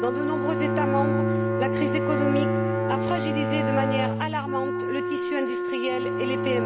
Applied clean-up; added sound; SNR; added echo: none; Bowed string instrument + Wind instrument, woodwind instrument; -4 dB; none.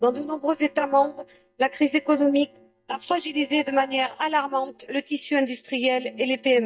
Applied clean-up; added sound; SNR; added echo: neural mask model DeepFilterNet 3.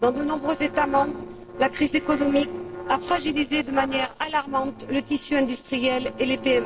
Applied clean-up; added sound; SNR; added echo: neural separator model SepFormer DNS4.